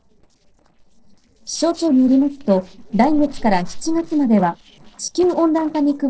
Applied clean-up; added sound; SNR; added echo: neural separator model SepFormer DNS4.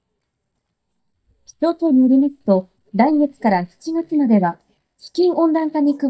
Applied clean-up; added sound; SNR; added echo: neural mask model DeepFilterNet 3.